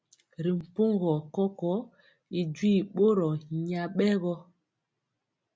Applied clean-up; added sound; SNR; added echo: none; none; none; none.